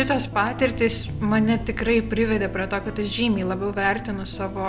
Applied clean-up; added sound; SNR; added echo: none; none; none; none.